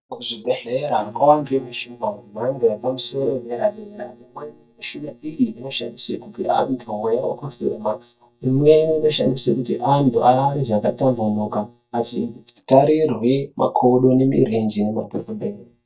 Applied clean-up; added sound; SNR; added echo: neural mask model DeepFilterNet 3.